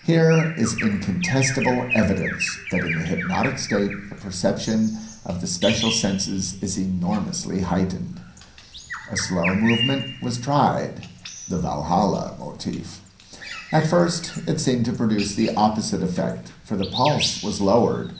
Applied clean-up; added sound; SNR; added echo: none; Bird vocalization, bird call, bird song; 11 dB; reverberation time 0.6 s.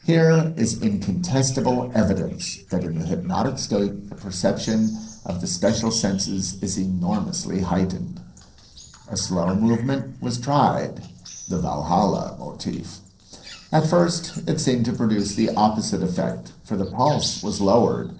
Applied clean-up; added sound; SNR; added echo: neural separator model SepFormer DNS4.